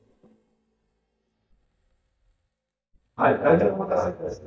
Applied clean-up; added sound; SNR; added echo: neural mask model DeepFilterNet 3.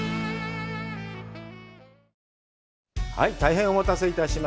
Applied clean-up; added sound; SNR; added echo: none; none; none; none.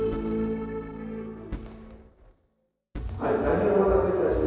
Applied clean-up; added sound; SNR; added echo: neural separator model SepFormer DNS4.